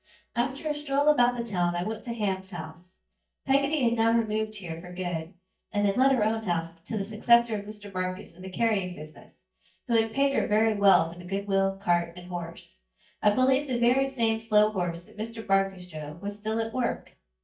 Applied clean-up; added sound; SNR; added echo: neural mask model DeepFilterNet 3.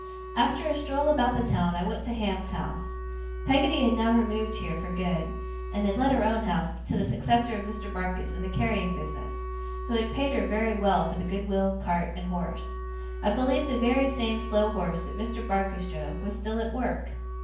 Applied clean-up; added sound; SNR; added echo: none; Wind instrument, woodwind instrument; 14 dB; reverberation time 0.9 s.